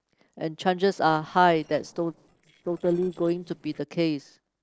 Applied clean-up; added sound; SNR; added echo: neural separator model SepFormer DNS4.